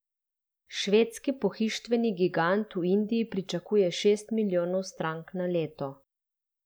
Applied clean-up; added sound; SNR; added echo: none; none; none; none.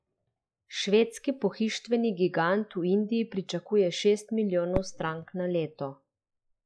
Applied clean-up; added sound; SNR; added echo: classical method log-MMSE.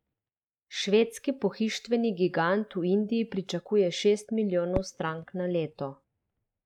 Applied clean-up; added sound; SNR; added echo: neural mask model RNNoise.